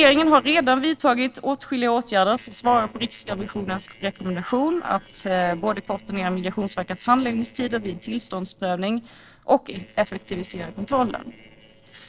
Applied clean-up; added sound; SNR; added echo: neural separator model SepFormer DNS4.